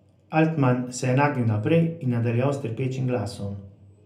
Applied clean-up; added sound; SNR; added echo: none; none; none; reverberation time 0.3 s.